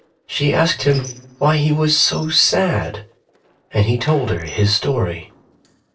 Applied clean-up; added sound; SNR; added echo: neural separator model SepFormer DNS4.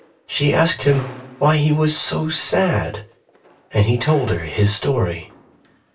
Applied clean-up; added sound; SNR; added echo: none; Squeak; 16 dB; reverberation time 0.2 s.